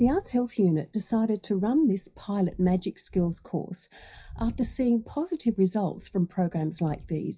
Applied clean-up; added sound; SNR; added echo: classical method WPE with log-MMSE.